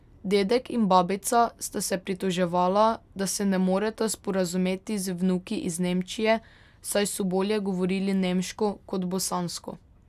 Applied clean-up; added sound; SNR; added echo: none; none; none; none.